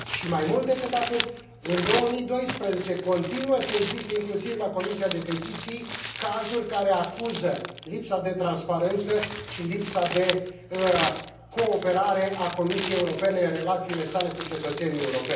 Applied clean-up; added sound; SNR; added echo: none; Crumpling, crinkling; 7 dB; reverberation time 0.6 s.